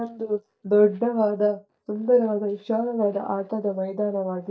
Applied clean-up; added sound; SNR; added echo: neural mask model DeepFilterNet 3.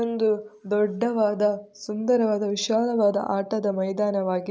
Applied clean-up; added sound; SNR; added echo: none; none; none; none.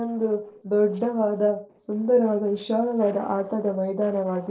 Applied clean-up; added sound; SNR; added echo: neural separator model SepFormer DNS4.